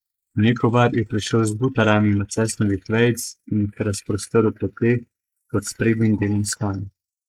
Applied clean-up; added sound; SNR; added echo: neural mask model Resemble Enhance denoiser.